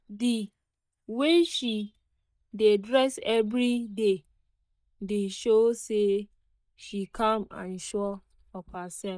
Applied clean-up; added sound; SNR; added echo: neural mask model DeepFilterNet 3.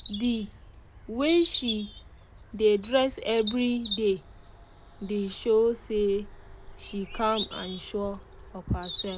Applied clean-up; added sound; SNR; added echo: none; Bird vocalization, bird call, bird song; 7 dB; none.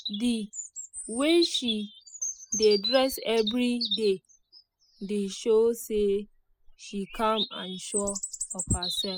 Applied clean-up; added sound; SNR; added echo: classical method spectral subtraction.